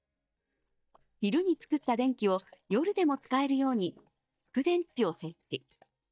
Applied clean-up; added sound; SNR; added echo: neural mask model DeepFilterNet 3.